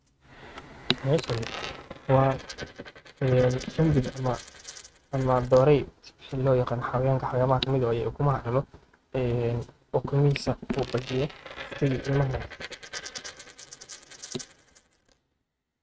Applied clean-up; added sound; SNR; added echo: neural mask model RNNoise.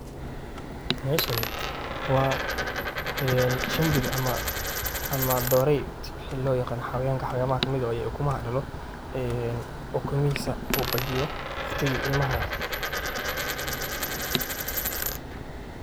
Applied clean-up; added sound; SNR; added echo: none; Coin (dropping) + Clock; 2 dB; none.